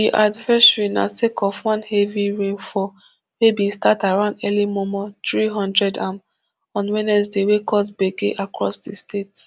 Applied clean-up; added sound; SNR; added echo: none; none; none; none.